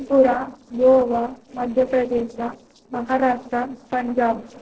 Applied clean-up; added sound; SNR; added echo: neural separator model SepFormer DNS4.